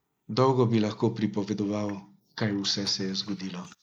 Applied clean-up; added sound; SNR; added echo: neural mask model Resemble Enhance denoiser.